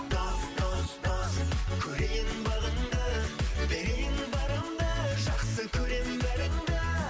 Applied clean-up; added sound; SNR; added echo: none; none; none; none.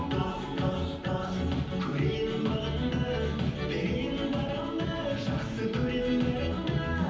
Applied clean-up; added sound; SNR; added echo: none; none; none; reverberation time 0.9 s.